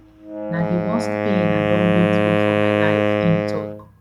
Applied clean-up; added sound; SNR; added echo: none; Wind instrument, woodwind instrument; -4 dB; none.